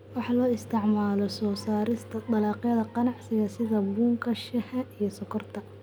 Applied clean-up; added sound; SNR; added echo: none; none; none; none.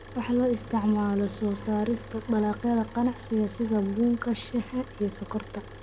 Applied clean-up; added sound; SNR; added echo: none; Idling / Car; 19 dB; none.